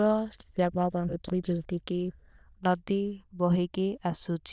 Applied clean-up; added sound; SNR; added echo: neural diffusion model UNIVERSE++.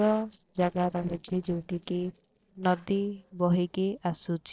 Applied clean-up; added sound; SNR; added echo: neural separator model SepFormer DNS4.